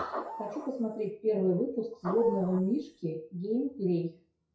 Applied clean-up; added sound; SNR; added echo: classical method WPE with log-MMSE.